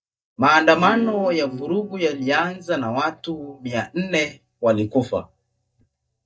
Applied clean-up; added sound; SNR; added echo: neural mask model DeepFilterNet 3.